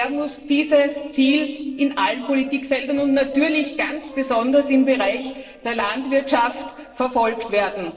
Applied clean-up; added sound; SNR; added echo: neural separator model SepFormer DNS4.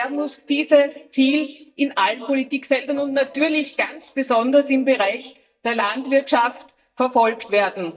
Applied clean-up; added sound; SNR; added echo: neural mask model DeepFilterNet 3.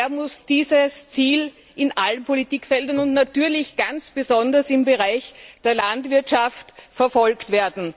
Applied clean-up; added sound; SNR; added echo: none; none; none; none.